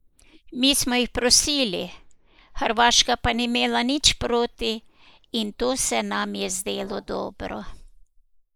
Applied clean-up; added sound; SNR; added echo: neural mask model Resemble Enhance denoiser.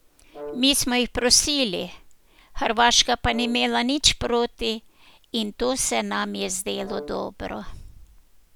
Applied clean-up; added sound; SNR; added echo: none; Brass instrument; 18 dB; none.